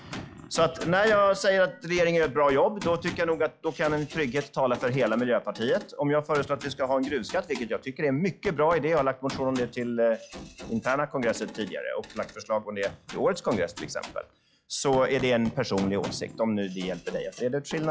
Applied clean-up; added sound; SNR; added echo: classical method log-MMSE.